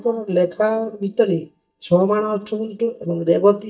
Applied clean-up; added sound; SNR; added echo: neural mask model DeepFilterNet 3.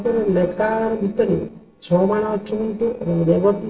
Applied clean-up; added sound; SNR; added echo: neural separator model SepFormer DNS4.